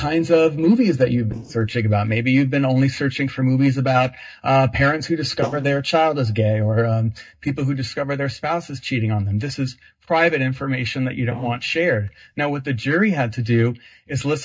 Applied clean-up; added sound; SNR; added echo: neural mask model DeepFilterNet 3.